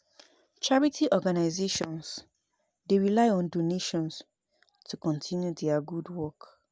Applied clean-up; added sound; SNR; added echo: none; none; none; none.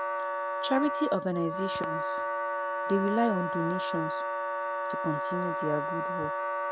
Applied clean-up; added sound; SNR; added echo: none; Wind instrument, woodwind instrument; 0 dB; none.